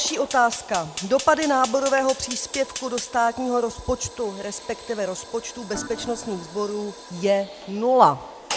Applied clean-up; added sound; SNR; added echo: none; Fire + Organ; 13 dB; none.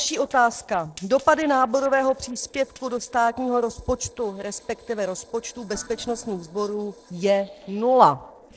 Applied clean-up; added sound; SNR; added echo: neural separator model SepFormer DNS4.